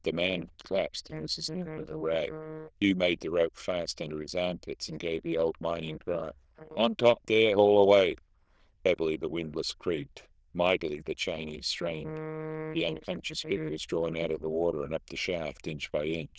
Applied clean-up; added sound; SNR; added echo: neural diffusion model UNIVERSE++.